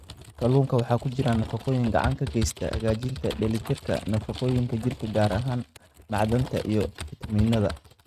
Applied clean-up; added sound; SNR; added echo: neural mask model RNNoise.